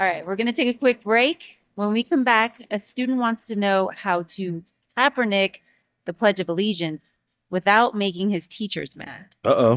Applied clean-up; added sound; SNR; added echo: neural mask model DeepFilterNet 3.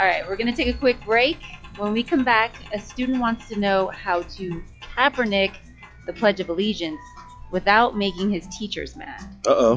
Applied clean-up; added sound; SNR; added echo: classical method log-MMSE.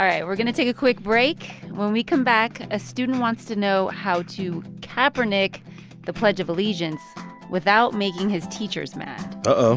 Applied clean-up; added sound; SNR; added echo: none; none; none; none.